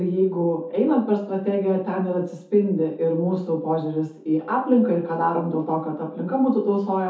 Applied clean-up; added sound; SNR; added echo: none; none; none; reverberation time 0.5 s.